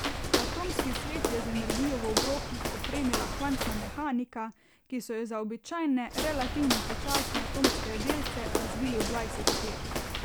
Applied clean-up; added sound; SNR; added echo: none; Walk, footsteps; -1 dB; none.